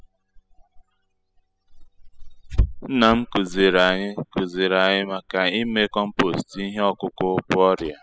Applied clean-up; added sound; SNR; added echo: classical method spectral subtraction.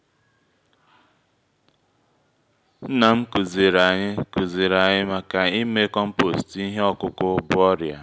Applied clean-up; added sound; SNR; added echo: none; none; none; none.